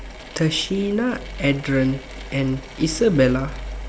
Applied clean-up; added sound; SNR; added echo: none; Drill / Mechanisms; 19 dB; none.